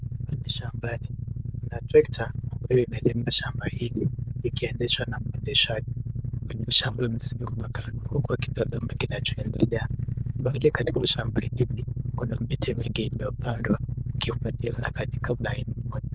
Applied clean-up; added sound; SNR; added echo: neural diffusion model UNIVERSE++.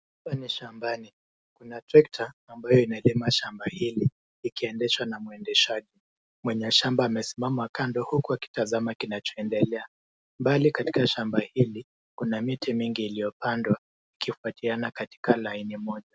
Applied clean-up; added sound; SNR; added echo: none; none; none; none.